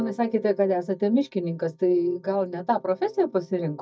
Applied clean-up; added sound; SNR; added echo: neural mask model DeepFilterNet 3.